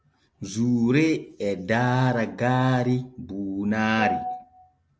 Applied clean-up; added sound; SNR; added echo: none; none; none; none.